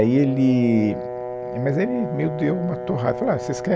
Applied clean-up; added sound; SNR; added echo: none; Brass instrument; 9 dB; none.